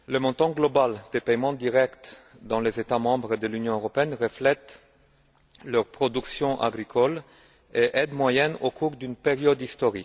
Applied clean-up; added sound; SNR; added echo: none; none; none; none.